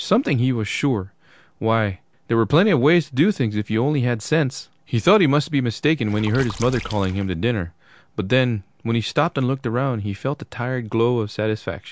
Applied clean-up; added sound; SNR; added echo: none; Water / Splash, splatter; 14 dB; none.